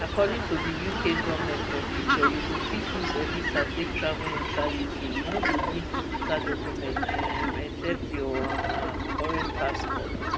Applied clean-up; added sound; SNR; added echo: none; Fowl; -3 dB; none.